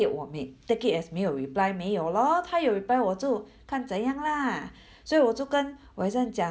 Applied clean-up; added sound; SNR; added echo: none; none; none; none.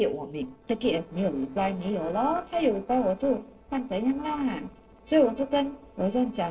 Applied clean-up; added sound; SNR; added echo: neural separator model SepFormer DNS4.